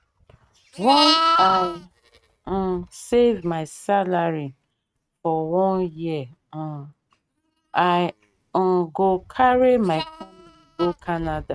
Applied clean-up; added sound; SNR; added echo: neural mask model RNNoise.